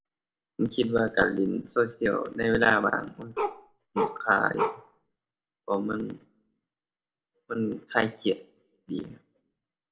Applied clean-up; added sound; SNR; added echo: none; Bark; 3 dB; reverberation time 0.3 s.